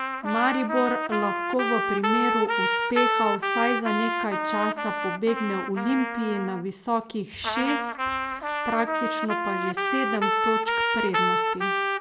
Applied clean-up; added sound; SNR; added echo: none; Trumpet; -1 dB; none.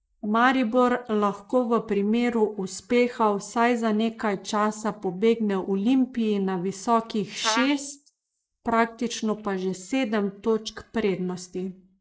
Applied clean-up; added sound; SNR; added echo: neural mask model Resemble Enhance denoiser.